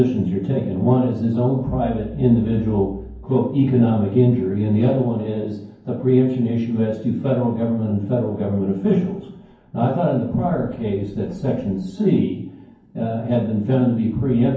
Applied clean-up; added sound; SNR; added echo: none; none; none; reverberation time 0.9 s.